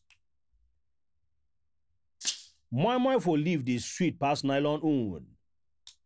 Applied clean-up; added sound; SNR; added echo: neural separator model SepFormer DNS4.